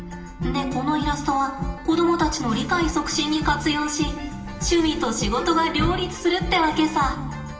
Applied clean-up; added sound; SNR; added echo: none; Sliding door / Slam / Wood; 12 dB; reverberation time 1.2 s.